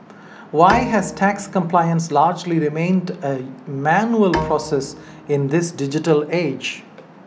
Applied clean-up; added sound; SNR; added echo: none; Bowed string instrument; 12 dB; none.